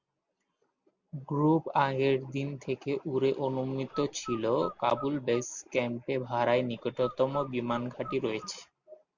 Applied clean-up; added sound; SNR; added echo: none; Bird; 15 dB; none.